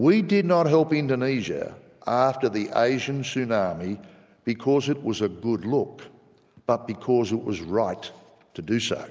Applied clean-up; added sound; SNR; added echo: none; none; none; none.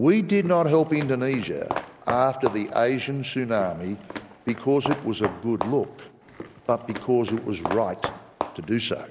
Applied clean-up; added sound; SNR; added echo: none; Walk, footsteps; 10 dB; none.